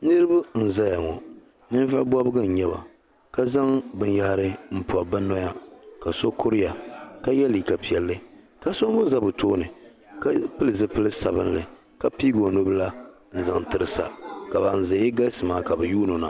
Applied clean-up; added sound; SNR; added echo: none; none; none; none.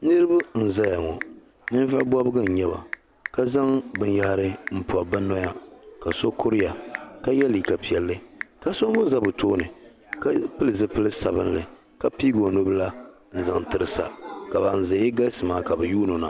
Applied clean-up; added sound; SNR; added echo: none; Telephone / Typing; 18 dB; none.